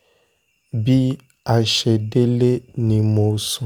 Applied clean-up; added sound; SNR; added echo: none; none; none; none.